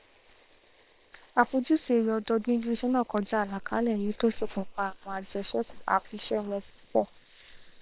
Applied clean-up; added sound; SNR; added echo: neural separator model SepFormer WHAM!.